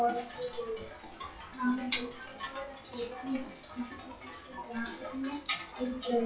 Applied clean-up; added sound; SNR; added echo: classical method WPE with log-MMSE.